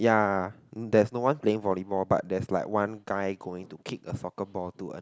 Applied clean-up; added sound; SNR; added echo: none; none; none; none.